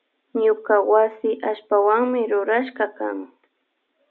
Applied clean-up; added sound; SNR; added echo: none; none; none; none.